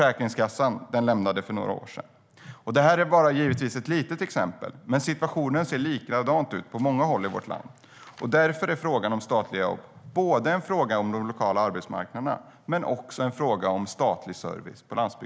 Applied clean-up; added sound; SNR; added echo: none; none; none; none.